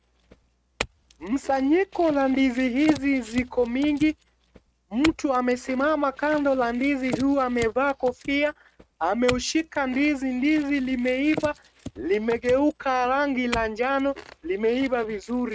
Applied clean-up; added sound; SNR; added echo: neural mask model RNNoise.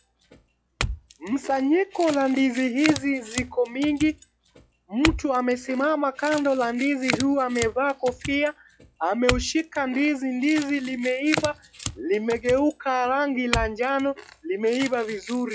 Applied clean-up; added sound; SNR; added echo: classical method log-MMSE.